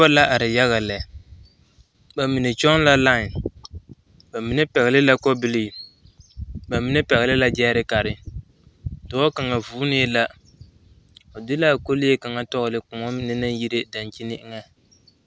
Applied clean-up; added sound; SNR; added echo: none; none; none; none.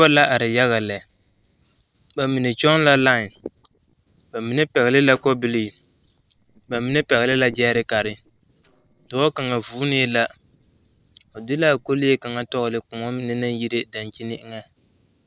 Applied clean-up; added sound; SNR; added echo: neural separator model SepFormer DNS4.